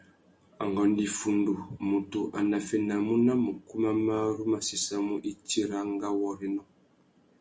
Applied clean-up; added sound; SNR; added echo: none; none; none; none.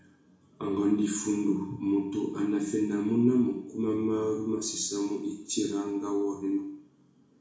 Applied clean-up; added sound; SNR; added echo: none; none; none; reverberation time 0.6 s.